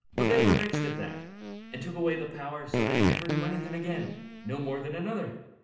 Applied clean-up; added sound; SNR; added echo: none; Fart; -2 dB; reverberation time 0.8 s.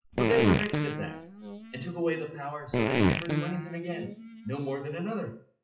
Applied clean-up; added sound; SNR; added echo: classical method WPE with log-MMSE.